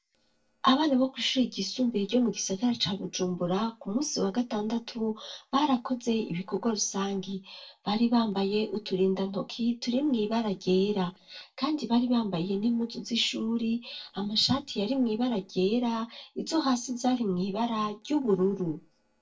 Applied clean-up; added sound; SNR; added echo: neural separator model SepFormer DNS4.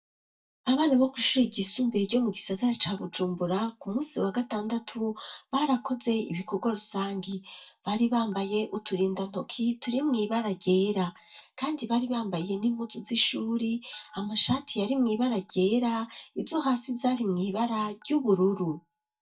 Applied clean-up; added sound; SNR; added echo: neural mask model DeepFilterNet 3.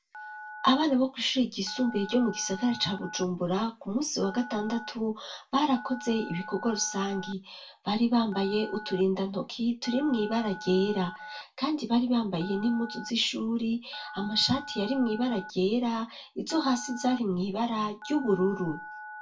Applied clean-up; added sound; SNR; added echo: none; Telephone; 16 dB; reverberation time 0.2 s.